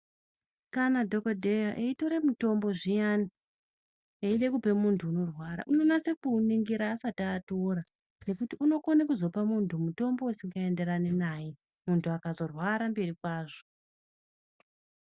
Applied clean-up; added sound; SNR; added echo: neural mask model DeepFilterNet 3.